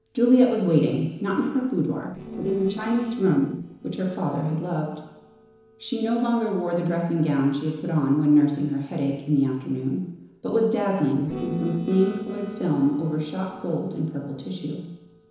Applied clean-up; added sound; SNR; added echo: neural separator model SepFormer DNS4.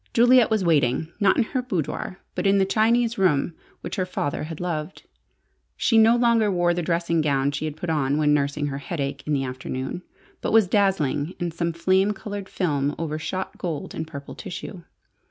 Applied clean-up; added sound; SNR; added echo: none; none; none; none.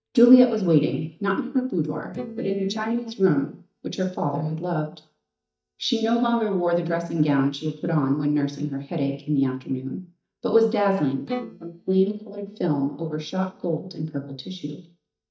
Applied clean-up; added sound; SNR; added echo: neural mask model DeepFilterNet 3.